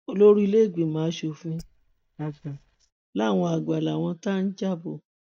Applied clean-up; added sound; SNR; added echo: neural mask model DeepFilterNet 3.